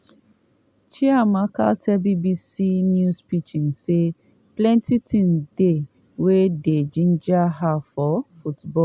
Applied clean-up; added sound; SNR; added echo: none; none; none; none.